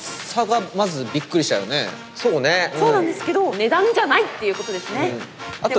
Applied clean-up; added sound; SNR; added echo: none; none; none; none.